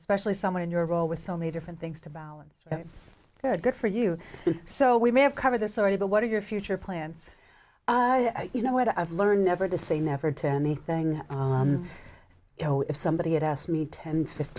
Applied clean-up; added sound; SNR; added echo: none; none; none; none.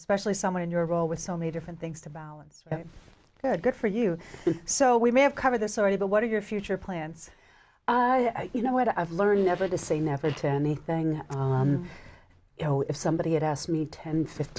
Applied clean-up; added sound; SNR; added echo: none; Fart; 19 dB; none.